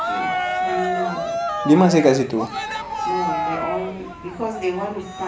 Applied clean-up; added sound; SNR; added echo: none; Cheering; 3 dB; none.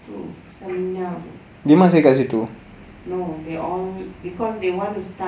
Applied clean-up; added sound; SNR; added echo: none; none; none; none.